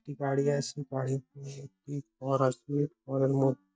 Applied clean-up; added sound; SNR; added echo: neural mask model DeepFilterNet 3.